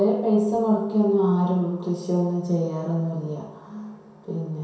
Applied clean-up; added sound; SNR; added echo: none; none; none; reverberation time 0.7 s.